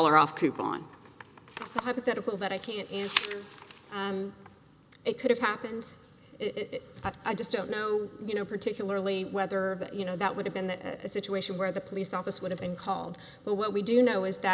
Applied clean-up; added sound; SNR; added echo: none; none; none; none.